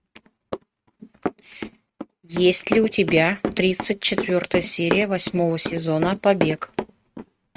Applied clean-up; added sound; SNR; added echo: neural mask model RNNoise.